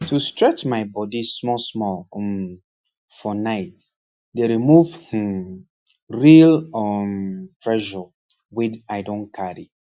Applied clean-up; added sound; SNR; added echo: classical method Wiener filter.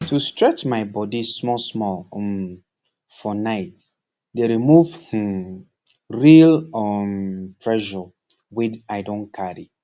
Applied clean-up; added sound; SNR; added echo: none; Snare drum; 17 dB; none.